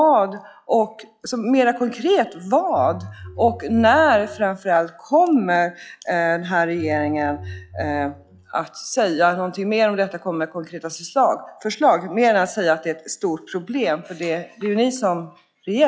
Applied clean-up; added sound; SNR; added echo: classical method log-MMSE.